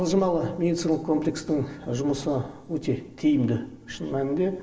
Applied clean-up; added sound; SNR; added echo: none; none; none; reverberation time 2.7 s.